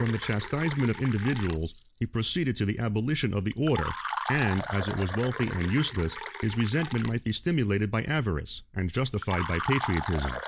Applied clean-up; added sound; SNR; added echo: none; Fill (with liquid); 10 dB; none.